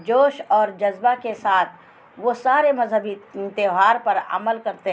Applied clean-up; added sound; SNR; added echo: none; none; none; none.